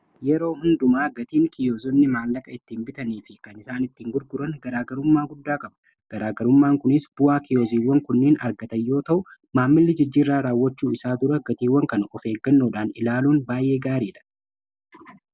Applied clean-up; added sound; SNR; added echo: none; none; none; none.